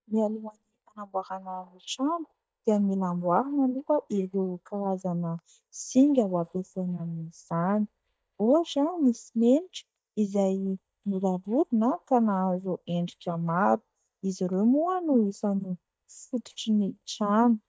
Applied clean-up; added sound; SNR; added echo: neural mask model DeepFilterNet 3.